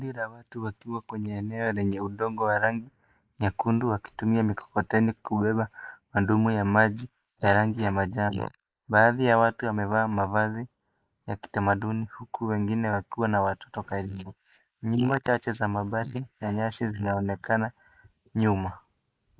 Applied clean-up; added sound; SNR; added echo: neural mask model Resemble Enhance denoiser.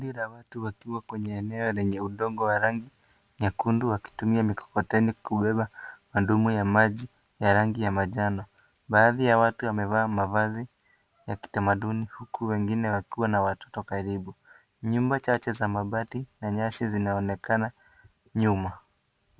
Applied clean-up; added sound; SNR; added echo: none; none; none; none.